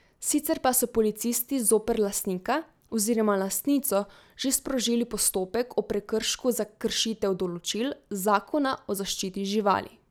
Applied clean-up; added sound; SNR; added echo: none; none; none; none.